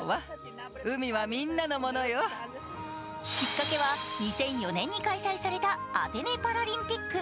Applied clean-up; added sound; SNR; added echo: none; none; none; none.